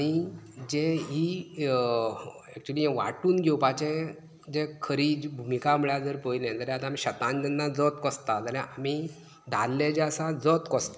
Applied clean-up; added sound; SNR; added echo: none; none; none; none.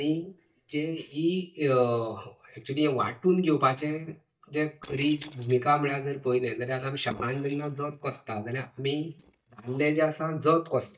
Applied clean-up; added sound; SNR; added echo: neural mask model DeepFilterNet 3.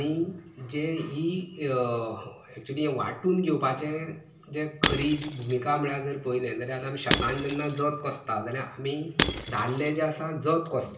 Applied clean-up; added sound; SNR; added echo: none; Shatter / Crushing; 3 dB; reverberation time 0.4 s.